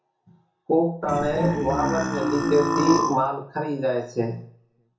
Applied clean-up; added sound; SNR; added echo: none; Burping, eructation; -1 dB; reverberation time 0.6 s.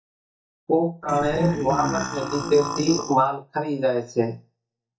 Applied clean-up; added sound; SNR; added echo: neural mask model DeepFilterNet 3.